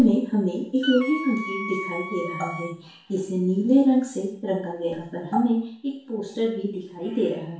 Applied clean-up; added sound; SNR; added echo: none; Wind instrument, woodwind instrument; 10 dB; reverberation time 0.5 s.